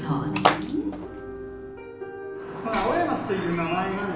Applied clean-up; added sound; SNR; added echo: none; Splash, splatter; 1 dB; reverberation time 0.9 s.